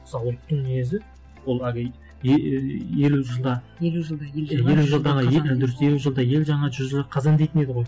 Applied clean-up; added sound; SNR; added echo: none; none; none; none.